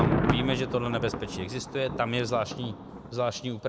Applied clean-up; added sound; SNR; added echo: none; Thunder; 1 dB; none.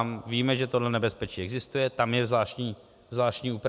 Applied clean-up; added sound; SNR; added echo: none; none; none; none.